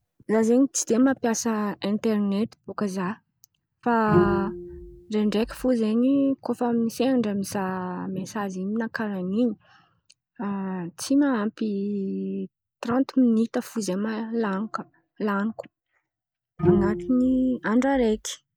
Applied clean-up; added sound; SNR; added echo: none; Bowed string instrument; 2 dB; none.